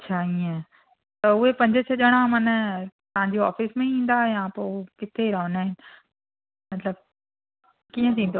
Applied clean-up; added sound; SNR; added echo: none; none; none; none.